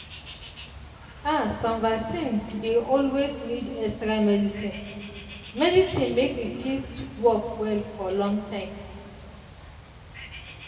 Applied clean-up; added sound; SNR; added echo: none; Bird; 15 dB; reverberation time 1.9 s.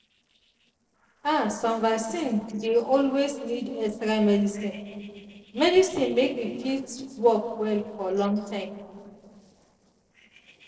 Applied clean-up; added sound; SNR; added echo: neural separator model SepFormer DNS4.